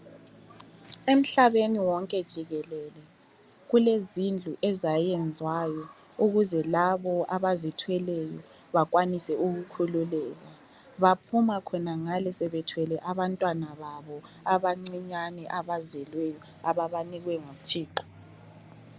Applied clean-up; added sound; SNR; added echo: none; none; none; none.